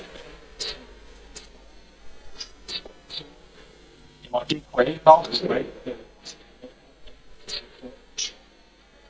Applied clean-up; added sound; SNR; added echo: neural mask model DeepFilterNet 3.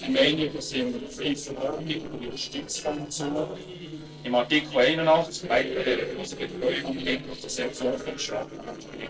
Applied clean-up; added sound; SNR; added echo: neural separator model SepFormer DNS4.